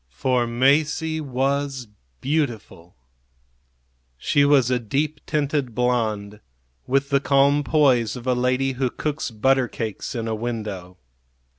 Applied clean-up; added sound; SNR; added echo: none; none; none; none.